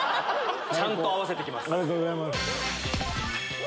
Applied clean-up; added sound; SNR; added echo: none; Bark / Cricket; 12 dB; none.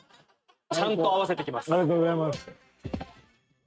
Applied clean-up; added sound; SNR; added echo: neural mask model RNNoise.